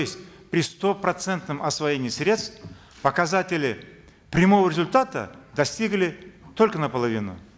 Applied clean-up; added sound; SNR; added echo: none; none; none; none.